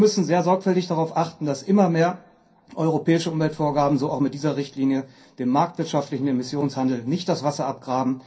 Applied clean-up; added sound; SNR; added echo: none; none; none; reverberation time 0.3 s.